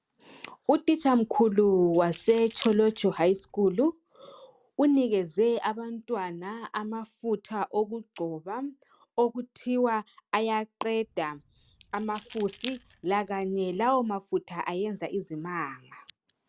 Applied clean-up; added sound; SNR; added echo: none; Keys jangling; 17 dB; none.